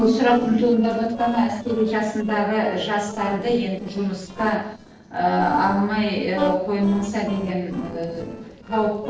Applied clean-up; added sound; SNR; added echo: neural separator model SepFormer DNS4.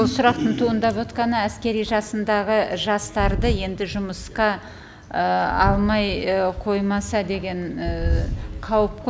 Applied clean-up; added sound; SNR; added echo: none; none; none; none.